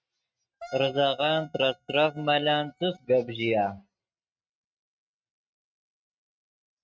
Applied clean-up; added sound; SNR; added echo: neural mask model RNNoise.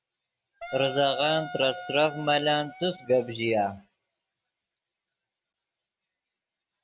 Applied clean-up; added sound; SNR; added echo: none; Wind instrument, woodwind instrument; 11 dB; none.